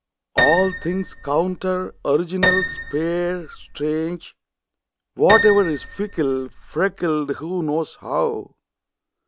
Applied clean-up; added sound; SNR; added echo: none; Piano; 4 dB; none.